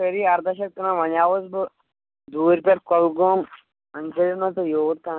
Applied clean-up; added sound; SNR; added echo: none; none; none; none.